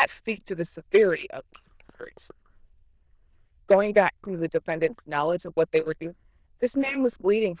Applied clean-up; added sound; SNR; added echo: neural diffusion model UNIVERSE++.